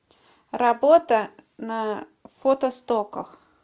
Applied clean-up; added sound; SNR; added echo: none; none; none; none.